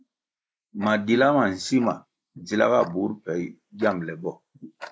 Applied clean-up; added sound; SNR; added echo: neural mask model Resemble Enhance denoiser.